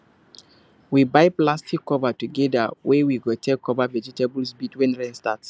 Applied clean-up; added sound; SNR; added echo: none; none; none; none.